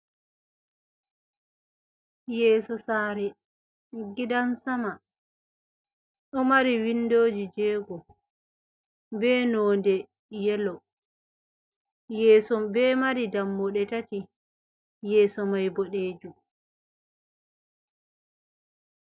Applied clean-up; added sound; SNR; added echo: none; none; none; none.